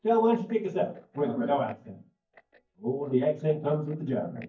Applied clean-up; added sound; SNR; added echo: neural mask model DeepFilterNet 3.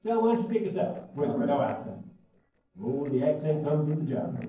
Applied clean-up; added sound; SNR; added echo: neural separator model SepFormer DNS4.